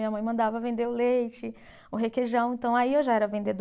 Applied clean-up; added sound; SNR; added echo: none; none; none; none.